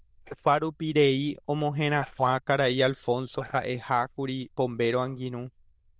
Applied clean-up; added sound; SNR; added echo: neural diffusion model UNIVERSE++.